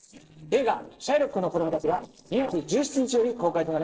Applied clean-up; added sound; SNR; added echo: neural separator model SepFormer DNS4.